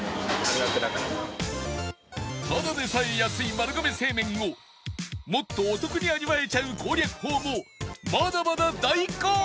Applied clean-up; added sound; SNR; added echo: none; none; none; none.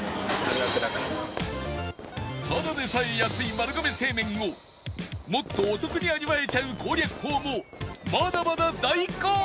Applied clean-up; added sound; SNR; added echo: none; Fireworks; 14 dB; none.